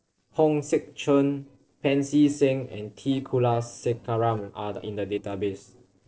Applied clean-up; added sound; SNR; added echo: neural separator model SepFormer DNS4.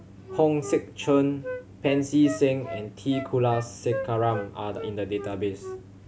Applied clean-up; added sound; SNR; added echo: none; Wind instrument, woodwind instrument; 12 dB; none.